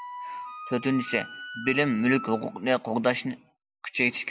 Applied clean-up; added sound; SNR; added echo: none; Wind instrument, woodwind instrument; 14 dB; none.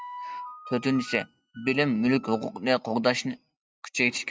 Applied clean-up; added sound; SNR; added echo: neural mask model RNNoise.